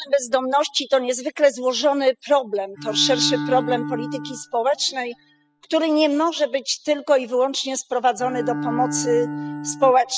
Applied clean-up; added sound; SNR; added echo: classical method spectral subtraction.